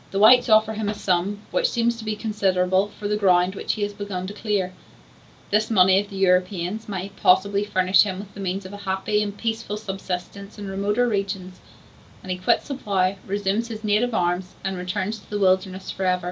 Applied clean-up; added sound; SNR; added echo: none; none; none; none.